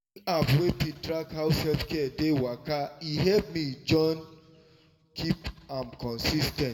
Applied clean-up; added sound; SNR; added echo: none; none; none; reverberation time 0.9 s.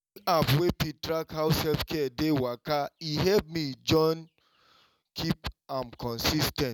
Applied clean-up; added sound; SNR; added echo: none; none; none; none.